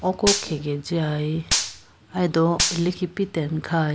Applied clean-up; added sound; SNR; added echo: none; Gunshot, gunfire; 4 dB; none.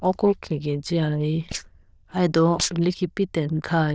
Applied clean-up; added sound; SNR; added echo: neural diffusion model UNIVERSE++.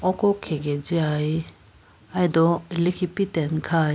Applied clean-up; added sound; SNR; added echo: none; none; none; none.